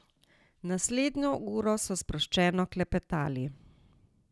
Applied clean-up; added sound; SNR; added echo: none; none; none; none.